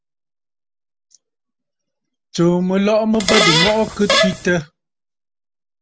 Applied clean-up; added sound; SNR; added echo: none; Fart; -3 dB; none.